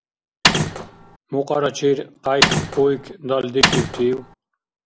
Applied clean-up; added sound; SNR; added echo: none; Mechanisms; -3 dB; none.